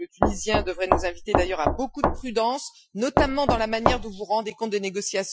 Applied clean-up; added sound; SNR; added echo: classical method Wiener filter.